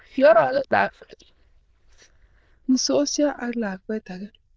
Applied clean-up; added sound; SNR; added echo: neural diffusion model UNIVERSE++.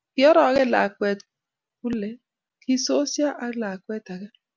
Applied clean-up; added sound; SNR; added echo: none; none; none; none.